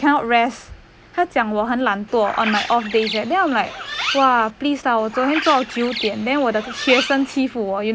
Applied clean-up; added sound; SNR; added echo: none; Bird; 8 dB; none.